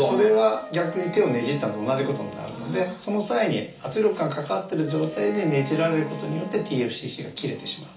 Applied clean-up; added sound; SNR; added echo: none; Wind instrument, woodwind instrument; 14 dB; reverberation time 0.4 s.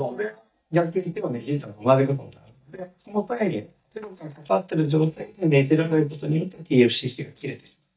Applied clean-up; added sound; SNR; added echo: neural mask model DeepFilterNet 3.